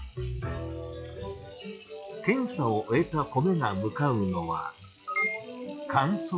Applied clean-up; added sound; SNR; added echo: classical method log-MMSE.